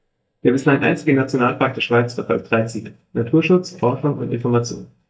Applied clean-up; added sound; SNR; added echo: neural mask model DeepFilterNet 3.